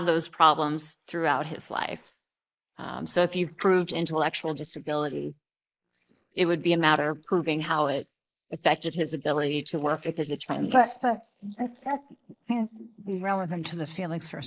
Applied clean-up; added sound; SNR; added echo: neural mask model Resemble Enhance denoiser.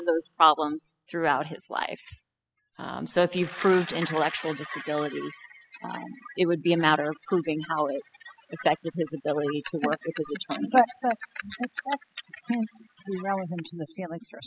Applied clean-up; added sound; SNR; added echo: classical method spectral subtraction.